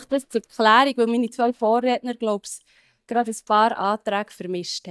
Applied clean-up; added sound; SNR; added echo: neural mask model DeepFilterNet 3.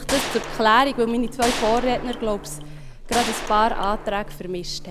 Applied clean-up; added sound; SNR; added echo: none; Gunshot, gunfire + Buzz; 7 dB; none.